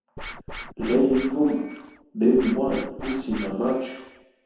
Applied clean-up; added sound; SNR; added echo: none; Scratching (performance technique); 14 dB; reverberation time 0.9 s.